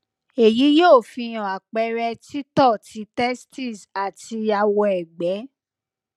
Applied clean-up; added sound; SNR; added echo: none; none; none; none.